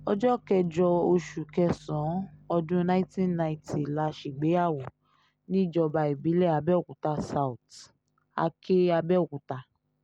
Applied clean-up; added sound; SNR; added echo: none; none; none; none.